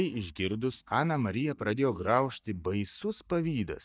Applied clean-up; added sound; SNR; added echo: neural mask model DeepFilterNet 3.